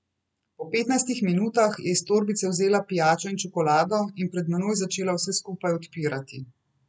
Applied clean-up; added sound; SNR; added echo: none; none; none; none.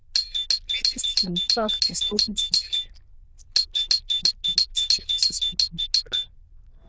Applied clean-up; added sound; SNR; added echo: neural diffusion model UNIVERSE++.